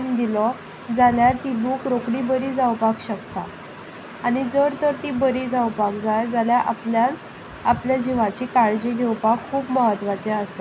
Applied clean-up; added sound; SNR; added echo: none; none; none; none.